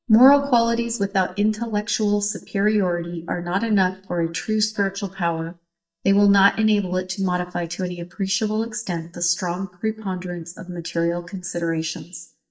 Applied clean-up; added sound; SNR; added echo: neural mask model DeepFilterNet 3.